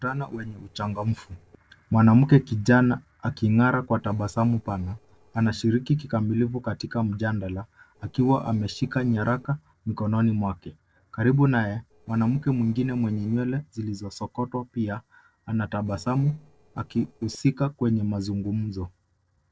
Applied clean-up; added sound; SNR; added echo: neural separator model SepFormer DNS4.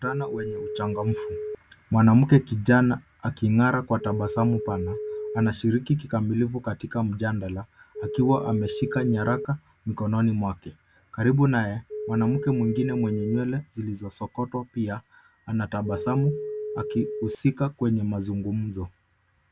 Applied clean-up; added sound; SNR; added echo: none; Telephone; 11 dB; none.